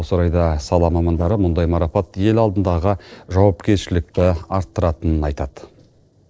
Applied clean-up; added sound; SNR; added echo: neural separator model SepFormer DNS4.